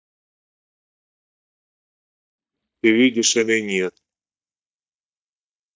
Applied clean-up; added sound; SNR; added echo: neural mask model DeepFilterNet 3.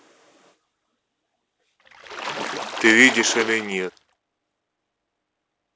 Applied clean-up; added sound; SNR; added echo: none; Splash, splatter; 6 dB; none.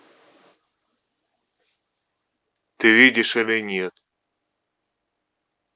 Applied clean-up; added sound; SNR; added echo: none; none; none; none.